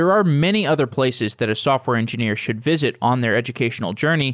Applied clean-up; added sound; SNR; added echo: none; none; none; none.